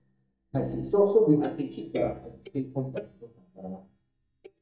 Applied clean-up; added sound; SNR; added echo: neural mask model DeepFilterNet 3.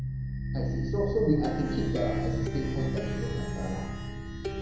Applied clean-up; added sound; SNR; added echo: none; Plucked string instrument; -1 dB; reverberation time 1.0 s.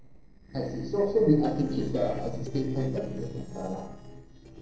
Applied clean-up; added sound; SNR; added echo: neural separator model SepFormer DNS4.